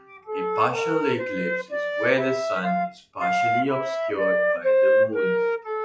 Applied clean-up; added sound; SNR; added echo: classical method log-MMSE.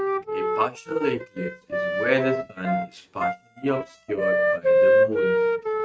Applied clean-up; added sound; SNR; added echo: neural mask model RNNoise.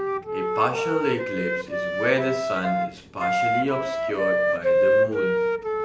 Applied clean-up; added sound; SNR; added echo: none; Wind instrument, woodwind instrument; -4 dB; none.